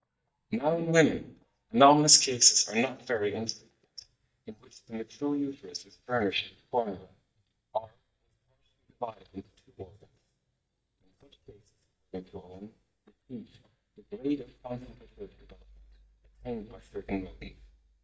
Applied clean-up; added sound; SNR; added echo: neural mask model DeepFilterNet 3.